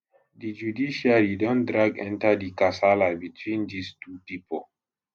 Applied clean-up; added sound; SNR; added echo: none; none; none; none.